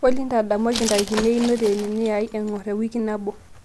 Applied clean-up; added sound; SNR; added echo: none; Glass; 11 dB; none.